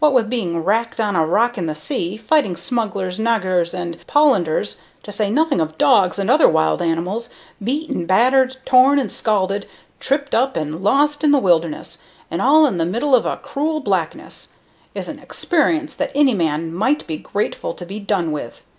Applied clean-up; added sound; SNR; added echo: none; none; none; none.